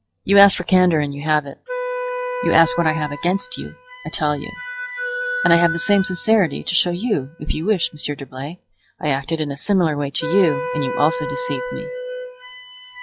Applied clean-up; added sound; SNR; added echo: classical method log-MMSE.